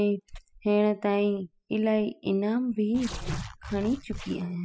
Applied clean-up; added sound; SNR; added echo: classical method spectral subtraction.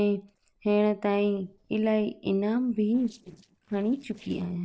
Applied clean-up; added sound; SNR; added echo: neural separator model SepFormer DNS4.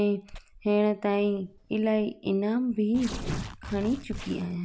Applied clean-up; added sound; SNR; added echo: none; Tearing; 13 dB; none.